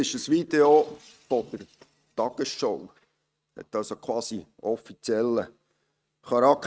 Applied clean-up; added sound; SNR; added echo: neural mask model RNNoise.